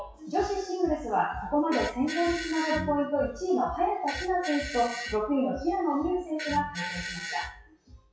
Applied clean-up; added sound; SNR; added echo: classical method WPE with log-MMSE.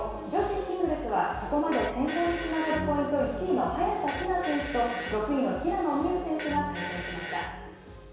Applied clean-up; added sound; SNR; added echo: none; Fart; 12 dB; reverberation time 1.1 s.